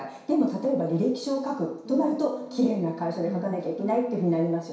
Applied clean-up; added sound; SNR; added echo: none; none; none; reverberation time 0.6 s.